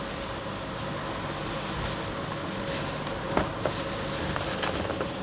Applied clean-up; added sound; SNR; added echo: none; none; none; none.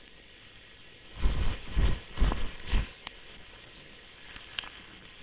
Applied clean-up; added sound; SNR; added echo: neural separator model SepFormer WHAMR!.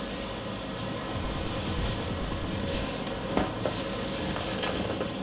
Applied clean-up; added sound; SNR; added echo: none; Drum kit; 4 dB; reverberation time 0.5 s.